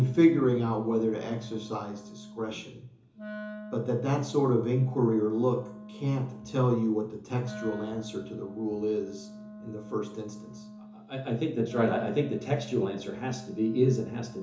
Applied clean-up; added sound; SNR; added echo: none; Wind instrument, woodwind instrument; 15 dB; reverberation time 0.7 s.